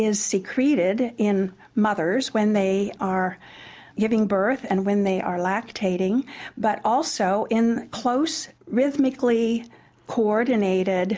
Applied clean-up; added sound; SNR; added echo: none; none; none; none.